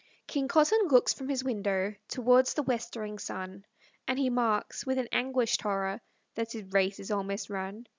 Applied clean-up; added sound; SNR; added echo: none; none; none; none.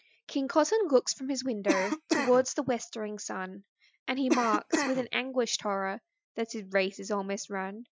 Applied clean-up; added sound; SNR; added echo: classical method Wiener filter.